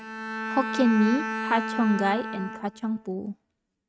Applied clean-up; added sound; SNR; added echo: neural mask model RNNoise.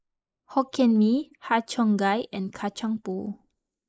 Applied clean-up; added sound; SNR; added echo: neural mask model Resemble Enhance denoiser.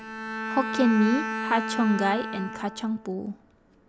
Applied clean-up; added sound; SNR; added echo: none; Bowed string instrument; 6 dB; none.